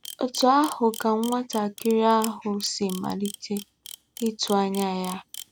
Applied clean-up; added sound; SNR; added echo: none; Camera; 17 dB; none.